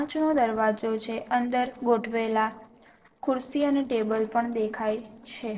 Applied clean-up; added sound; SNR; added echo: neural separator model SepFormer DNS4.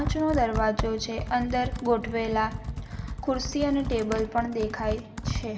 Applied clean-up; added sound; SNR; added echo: none; Computer keyboard; 6 dB; reverberation time 2.7 s.